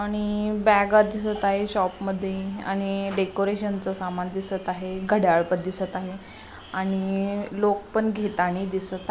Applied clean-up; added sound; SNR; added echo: none; none; none; none.